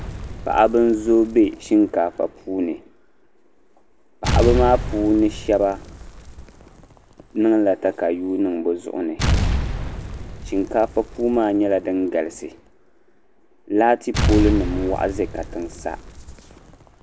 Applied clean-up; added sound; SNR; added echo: none; Explosion; 6 dB; none.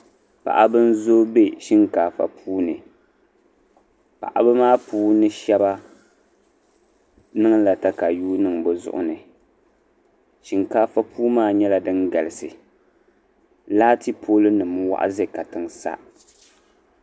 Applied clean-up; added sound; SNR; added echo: none; none; none; none.